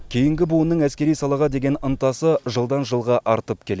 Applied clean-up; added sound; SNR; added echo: none; none; none; none.